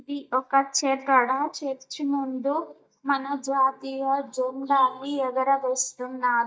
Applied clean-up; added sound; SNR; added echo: neural mask model DeepFilterNet 3.